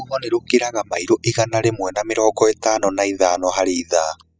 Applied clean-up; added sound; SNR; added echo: classical method spectral subtraction.